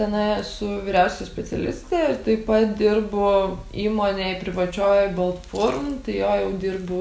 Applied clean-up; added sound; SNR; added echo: none; none; none; none.